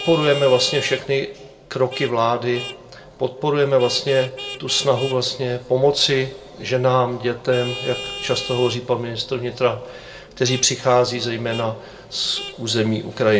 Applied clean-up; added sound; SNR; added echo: none; Vehicle horn, car horn, honking; 14 dB; reverberation time 0.4 s.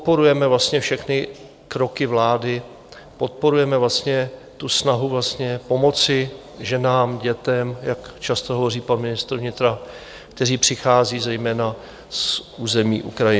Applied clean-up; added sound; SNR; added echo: none; none; none; none.